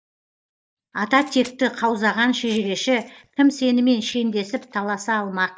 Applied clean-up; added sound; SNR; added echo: neural mask model DeepFilterNet 3.